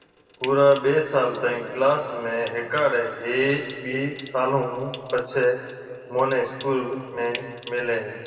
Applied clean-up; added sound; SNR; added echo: none; Trickle, dribble / Sink (filling or washing) / Water tap, faucet; 20 dB; reverberation time 2.4 s.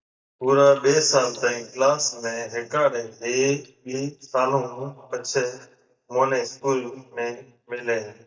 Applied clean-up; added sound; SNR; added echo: neural mask model DeepFilterNet 3.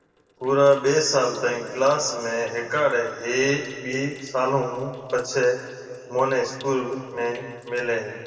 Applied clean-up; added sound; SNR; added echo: neural separator model SepFormer DNS4.